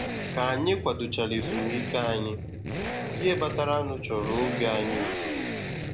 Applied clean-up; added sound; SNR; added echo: none; Accelerating, revving, vroom; 3 dB; none.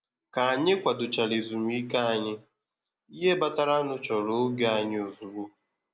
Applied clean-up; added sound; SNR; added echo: none; none; none; none.